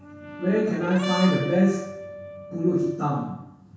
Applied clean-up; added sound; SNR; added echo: none; Brass instrument; 11 dB; reverberation time 0.6 s.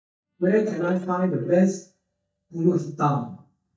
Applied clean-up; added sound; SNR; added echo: neural mask model DeepFilterNet 3.